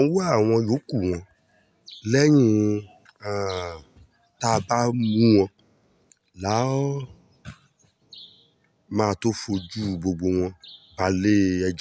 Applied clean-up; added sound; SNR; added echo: none; none; none; none.